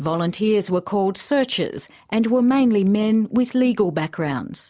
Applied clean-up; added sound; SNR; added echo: none; none; none; none.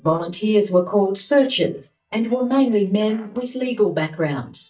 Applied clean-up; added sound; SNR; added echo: neural mask model DeepFilterNet 3.